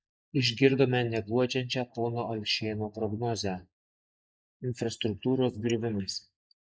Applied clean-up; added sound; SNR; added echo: neural mask model Resemble Enhance denoiser.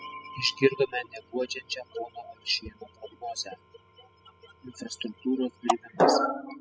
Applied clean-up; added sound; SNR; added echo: classical method spectral subtraction.